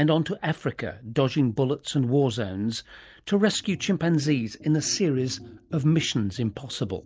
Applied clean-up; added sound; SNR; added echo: neural separator model SepFormer DNS4.